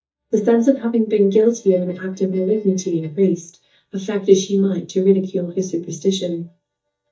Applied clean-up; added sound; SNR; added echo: neural mask model DeepFilterNet 3.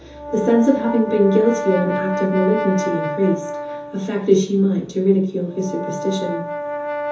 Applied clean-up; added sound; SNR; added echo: none; Brass instrument; 7 dB; reverberation time 0.6 s.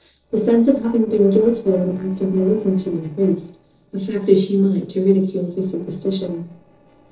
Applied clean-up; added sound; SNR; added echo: neural separator model SepFormer DNS4.